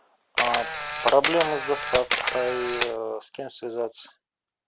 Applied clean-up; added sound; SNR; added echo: none; Camera; -2 dB; none.